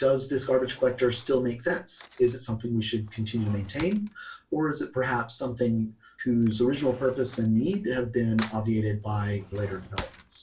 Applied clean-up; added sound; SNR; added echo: none; Cutlery, silverware / Drawer open or close; 19 dB; reverberation time 0.2 s.